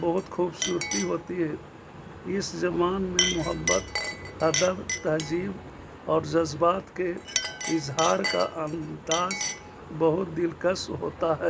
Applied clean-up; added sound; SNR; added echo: none; Chink, clink; 7 dB; none.